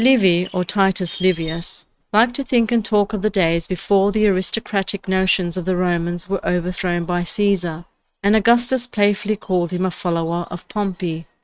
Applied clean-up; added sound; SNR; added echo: neural mask model RNNoise.